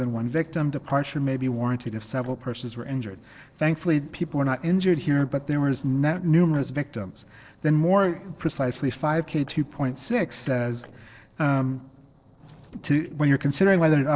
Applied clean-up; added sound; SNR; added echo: neural separator model SepFormer DNS4.